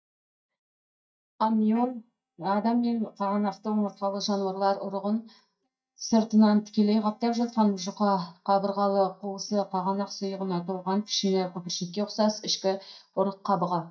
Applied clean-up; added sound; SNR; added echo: neural mask model DeepFilterNet 3.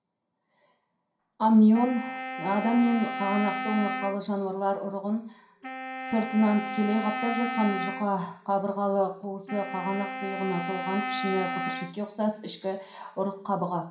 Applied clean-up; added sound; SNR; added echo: none; Wind instrument, woodwind instrument; 7 dB; reverberation time 0.5 s.